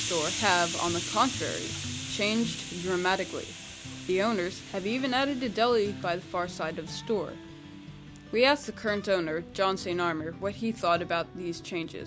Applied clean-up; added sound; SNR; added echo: none; Hiss; 11 dB; none.